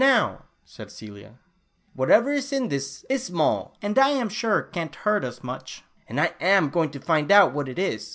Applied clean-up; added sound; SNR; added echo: none; none; none; none.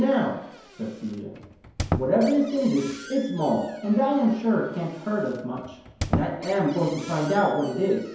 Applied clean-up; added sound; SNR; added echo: none; Squeak; 11 dB; reverberation time 0.9 s.